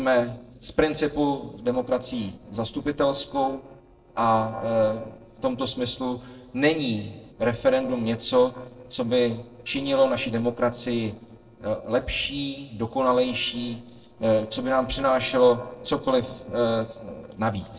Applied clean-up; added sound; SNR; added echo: neural separator model SepFormer DNS4.